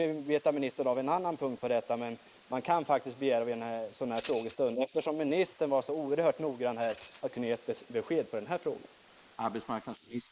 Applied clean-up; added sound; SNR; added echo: neural mask model Resemble Enhance denoiser.